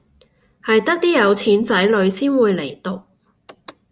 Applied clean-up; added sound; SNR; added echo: none; none; none; none.